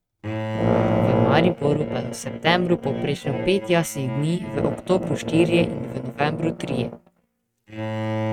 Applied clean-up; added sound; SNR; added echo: neural mask model RNNoise.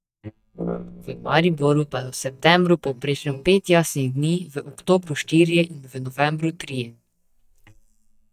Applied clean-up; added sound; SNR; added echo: neural mask model DeepFilterNet 3.